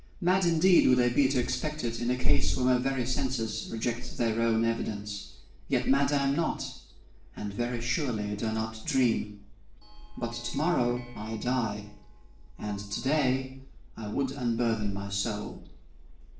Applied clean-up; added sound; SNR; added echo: neural separator model SepFormer DNS4.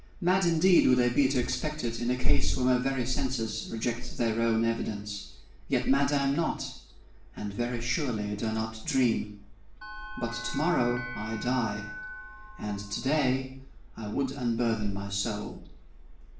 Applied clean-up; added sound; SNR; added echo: none; Bell; 14 dB; reverberation time 0.5 s.